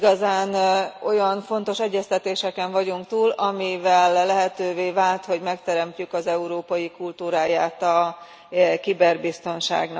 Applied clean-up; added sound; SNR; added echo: none; none; none; none.